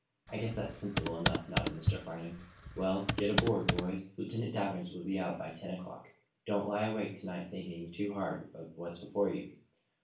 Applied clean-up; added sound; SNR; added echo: none; Computer keyboard; -4 dB; reverberation time 0.4 s.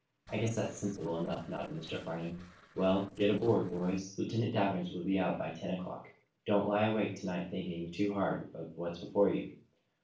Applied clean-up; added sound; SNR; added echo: neural separator model SepFormer DNS4.